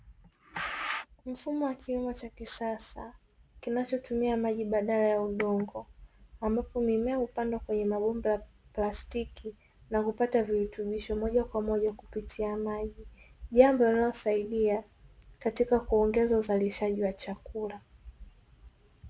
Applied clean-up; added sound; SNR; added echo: none; none; none; none.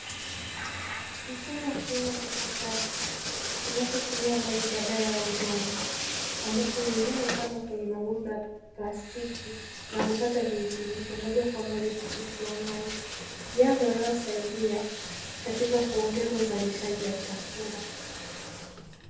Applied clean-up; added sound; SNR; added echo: none; Bathtub (filling or washing); 4 dB; reverberation time 0.8 s.